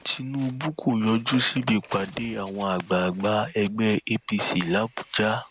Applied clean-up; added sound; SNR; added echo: none; Bird; 19 dB; none.